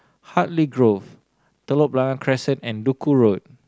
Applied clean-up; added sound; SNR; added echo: none; none; none; none.